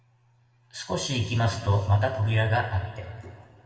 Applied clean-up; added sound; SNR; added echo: none; none; none; reverberation time 2.2 s.